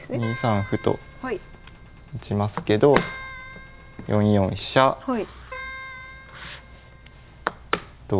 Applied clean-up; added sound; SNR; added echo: none; Engine + Keyboard (musical); 16 dB; none.